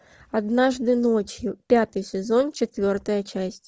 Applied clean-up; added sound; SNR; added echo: none; none; none; none.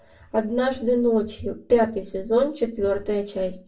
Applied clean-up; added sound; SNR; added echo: none; none; none; reverberation time 0.3 s.